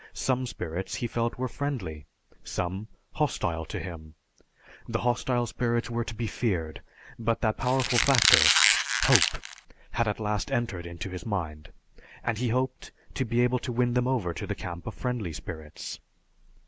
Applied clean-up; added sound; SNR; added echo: none; Squeak; -4 dB; none.